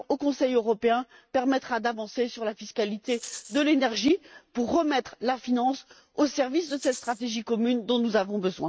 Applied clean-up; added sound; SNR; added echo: neural mask model RNNoise.